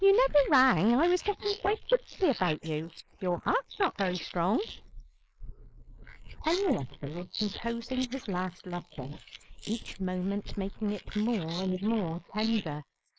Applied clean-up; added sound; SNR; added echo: neural mask model Resemble Enhance denoiser.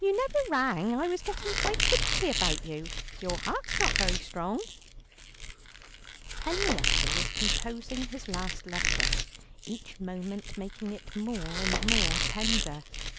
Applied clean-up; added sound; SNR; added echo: none; Squeak; -2 dB; none.